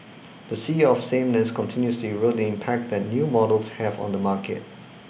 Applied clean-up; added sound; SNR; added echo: none; none; none; none.